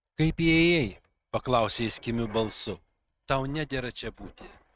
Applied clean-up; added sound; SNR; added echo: neural mask model RNNoise.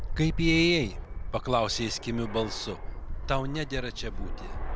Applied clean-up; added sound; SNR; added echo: none; Fixed-wing aircraft, airplane; 4 dB; none.